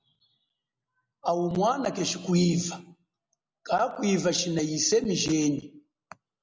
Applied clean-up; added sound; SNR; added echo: none; none; none; none.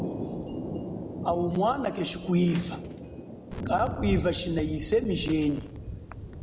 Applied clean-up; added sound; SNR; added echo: none; Thunder; 7 dB; none.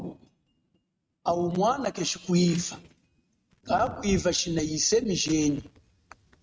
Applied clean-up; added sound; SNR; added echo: neural mask model RNNoise.